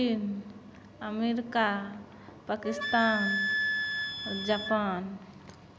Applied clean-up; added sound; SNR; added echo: none; Wind instrument, woodwind instrument; 2 dB; none.